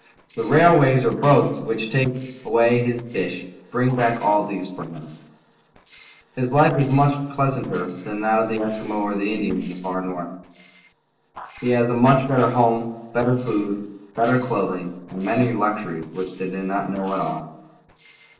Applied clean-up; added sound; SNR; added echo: neural separator model SepFormer DNS4.